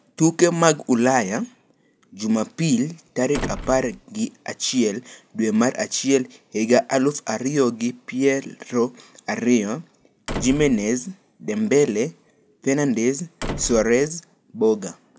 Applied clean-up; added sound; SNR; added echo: none; Slam; 13 dB; none.